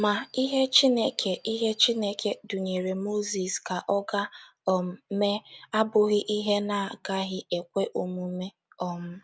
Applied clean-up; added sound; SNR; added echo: none; none; none; none.